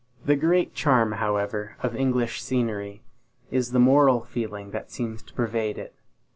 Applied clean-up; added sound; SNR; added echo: none; none; none; none.